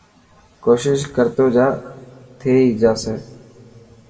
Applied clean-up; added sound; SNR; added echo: none; none; none; reverberation time 1.4 s.